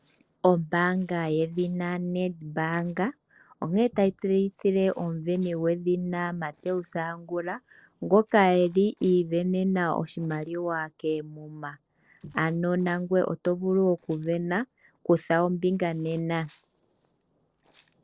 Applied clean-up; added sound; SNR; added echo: neural separator model SepFormer DNS4.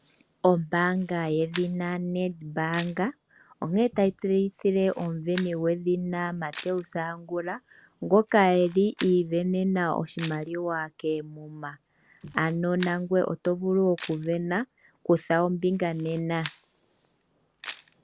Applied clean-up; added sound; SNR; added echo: none; Camera; 18 dB; none.